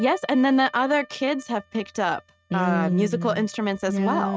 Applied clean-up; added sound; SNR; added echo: neural mask model RNNoise.